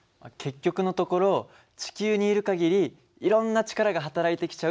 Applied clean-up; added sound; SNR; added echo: none; none; none; none.